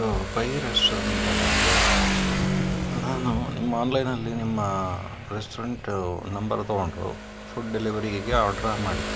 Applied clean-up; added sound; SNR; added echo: none; Motorcycle; 0 dB; none.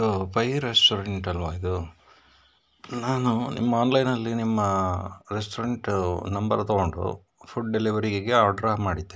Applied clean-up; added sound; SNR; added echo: none; none; none; none.